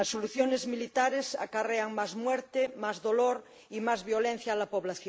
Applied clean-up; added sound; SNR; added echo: neural mask model Resemble Enhance denoiser.